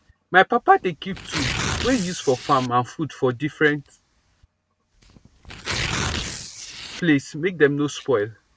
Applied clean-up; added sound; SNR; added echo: none; Tearing; 9 dB; none.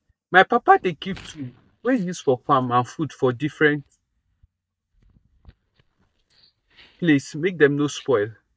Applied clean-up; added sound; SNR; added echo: neural mask model DeepFilterNet 3.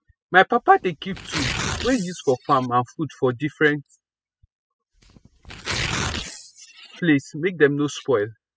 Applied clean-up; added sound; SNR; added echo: classical method spectral subtraction.